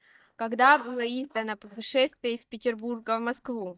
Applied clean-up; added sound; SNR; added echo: neural mask model DeepFilterNet 3.